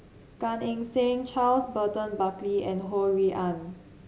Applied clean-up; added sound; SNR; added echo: none; none; none; none.